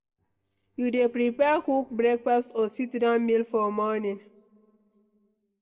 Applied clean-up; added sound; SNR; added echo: neural separator model SepFormer DNS4.